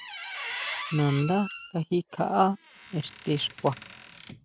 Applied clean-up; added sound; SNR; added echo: none; Squeak; 11 dB; none.